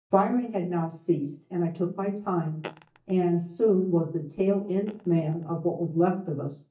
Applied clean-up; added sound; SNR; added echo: neural mask model DeepFilterNet 3.